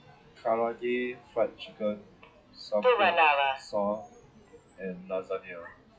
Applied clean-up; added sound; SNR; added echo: classical method WPE with log-MMSE.